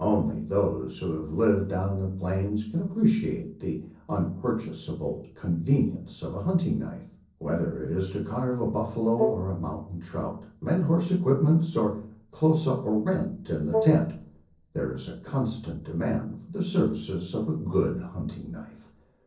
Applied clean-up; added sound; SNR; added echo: neural separator model SepFormer DNS4.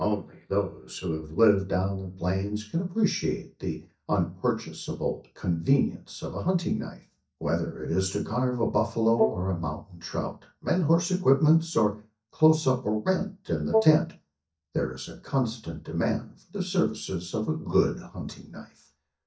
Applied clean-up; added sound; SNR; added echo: neural mask model DeepFilterNet 3.